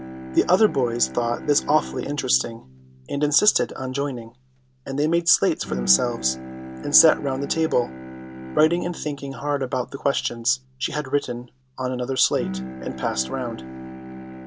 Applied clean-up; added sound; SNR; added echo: none; Bowed string instrument; 12 dB; none.